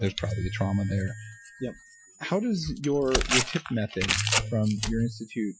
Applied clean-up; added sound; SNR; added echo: classical method Wiener filter.